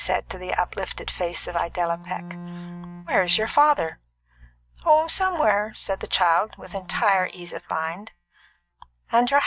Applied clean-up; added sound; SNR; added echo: neural mask model DeepFilterNet 3.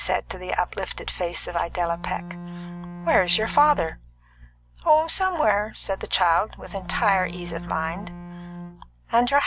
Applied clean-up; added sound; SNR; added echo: none; Bowed string instrument; 12 dB; none.